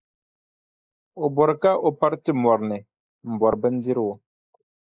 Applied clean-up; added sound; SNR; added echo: neural mask model Resemble Enhance denoiser.